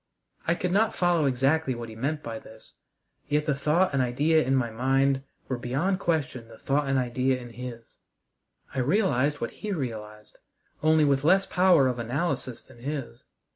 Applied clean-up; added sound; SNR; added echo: none; none; none; none.